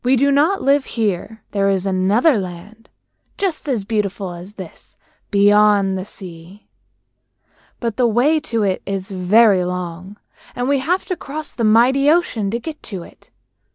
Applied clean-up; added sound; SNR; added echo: none; none; none; none.